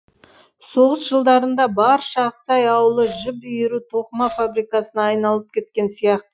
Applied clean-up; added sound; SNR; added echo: classical method Wiener filter.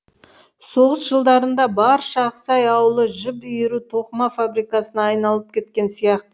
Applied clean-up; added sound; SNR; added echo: none; none; none; none.